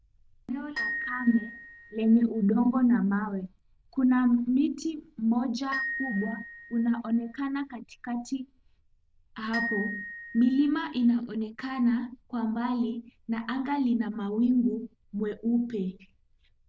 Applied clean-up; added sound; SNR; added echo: neural diffusion model UNIVERSE++.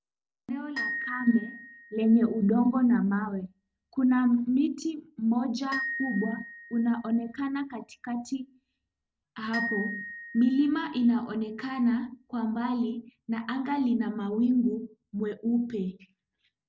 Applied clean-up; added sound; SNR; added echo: none; Glockenspiel; 12 dB; none.